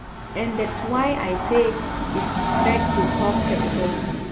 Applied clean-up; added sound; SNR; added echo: none; Train; -1 dB; none.